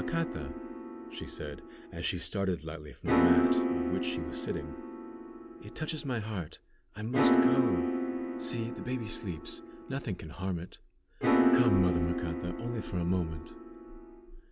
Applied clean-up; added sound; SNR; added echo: none; Piano; -3 dB; none.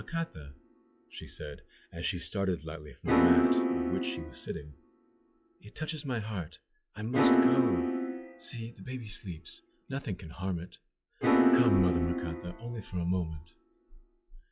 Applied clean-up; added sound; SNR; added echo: classical method log-MMSE.